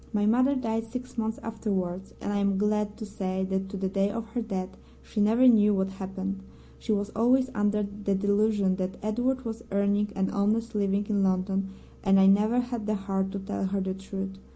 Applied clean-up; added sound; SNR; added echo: none; none; none; none.